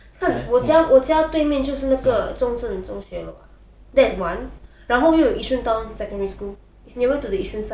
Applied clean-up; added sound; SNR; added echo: none; none; none; none.